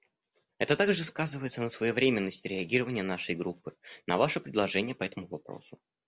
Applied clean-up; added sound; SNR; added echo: none; none; none; none.